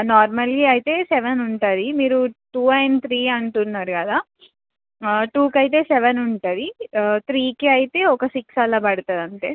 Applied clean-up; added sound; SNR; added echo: none; none; none; none.